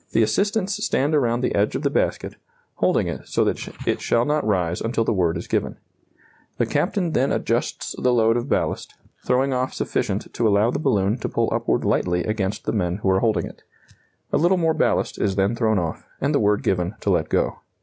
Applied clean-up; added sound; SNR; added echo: none; none; none; none.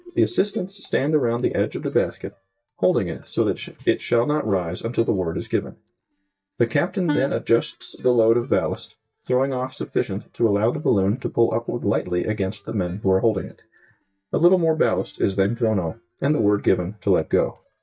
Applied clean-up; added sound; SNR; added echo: neural mask model DeepFilterNet 3.